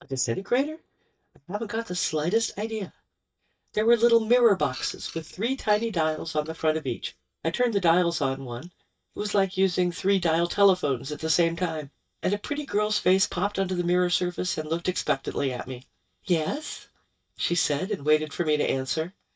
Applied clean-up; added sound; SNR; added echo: neural mask model DeepFilterNet 3.